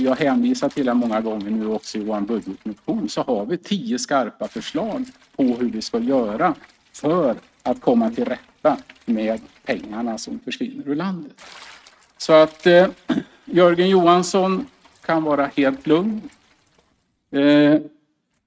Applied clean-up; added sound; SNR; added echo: neural mask model RNNoise.